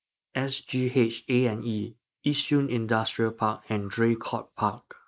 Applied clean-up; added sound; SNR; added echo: neural mask model Resemble Enhance denoiser.